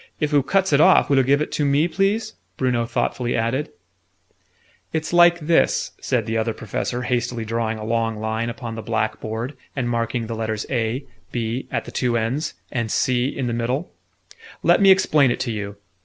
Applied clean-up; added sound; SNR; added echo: none; none; none; none.